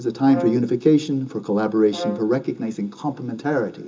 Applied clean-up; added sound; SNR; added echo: none; Brass instrument; 14 dB; reverberation time 0.2 s.